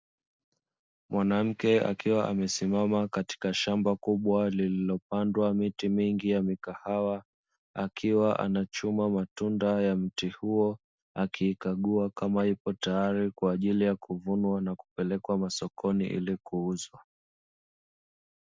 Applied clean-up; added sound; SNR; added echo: none; none; none; none.